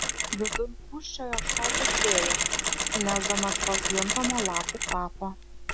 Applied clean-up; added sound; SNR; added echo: none; Mechanisms; -4 dB; none.